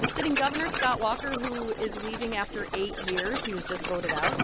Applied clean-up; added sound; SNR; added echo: none; Wild animals; 2 dB; none.